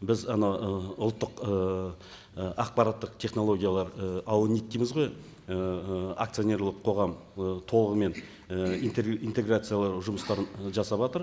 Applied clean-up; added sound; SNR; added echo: none; none; none; none.